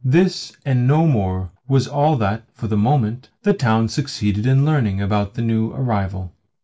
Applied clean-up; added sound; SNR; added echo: none; none; none; none.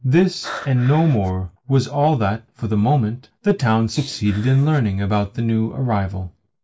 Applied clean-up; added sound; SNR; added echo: neural mask model Resemble Enhance denoiser.